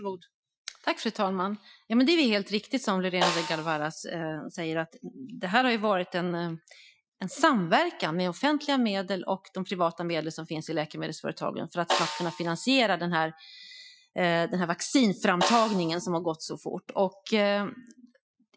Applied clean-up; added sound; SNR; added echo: classical method Wiener filter.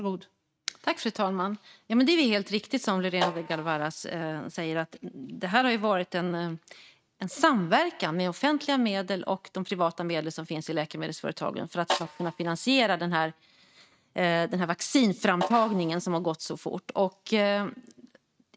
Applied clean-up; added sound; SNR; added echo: neural mask model RNNoise.